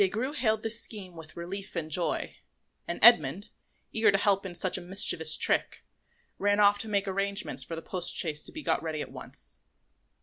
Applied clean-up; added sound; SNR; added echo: none; none; none; none.